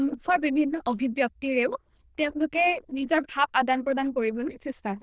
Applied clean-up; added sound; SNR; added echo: neural diffusion model UNIVERSE++.